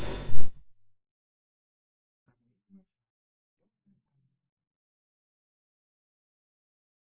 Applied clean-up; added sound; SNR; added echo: neural mask model DeepFilterNet 3.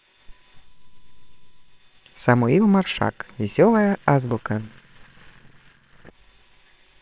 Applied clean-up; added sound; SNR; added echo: neural separator model SepFormer WHAMR!.